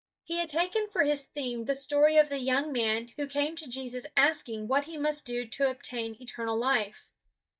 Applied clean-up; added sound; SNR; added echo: neural mask model DeepFilterNet 3.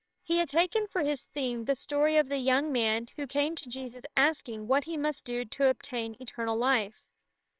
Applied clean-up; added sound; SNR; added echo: neural separator model SepFormer WHAMR!.